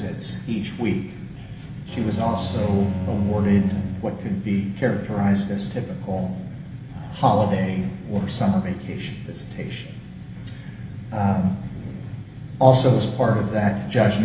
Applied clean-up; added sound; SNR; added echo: none; Bowed string instrument; 8 dB; reverberation time 1.1 s.